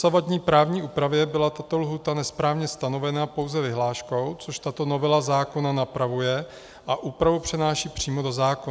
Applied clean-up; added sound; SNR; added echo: none; none; none; none.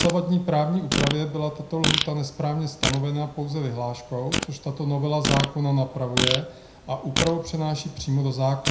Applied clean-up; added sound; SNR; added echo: none; Fart; 4 dB; reverberation time 0.4 s.